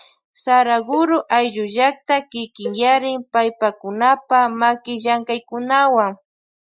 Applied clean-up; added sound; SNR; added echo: classical method Wiener filter.